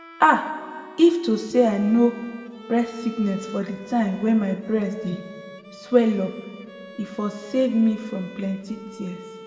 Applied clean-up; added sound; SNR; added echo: none; Bowed string instrument; 19 dB; reverberation time 1.6 s.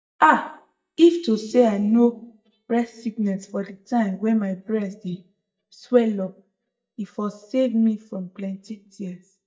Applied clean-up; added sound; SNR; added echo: neural mask model DeepFilterNet 3.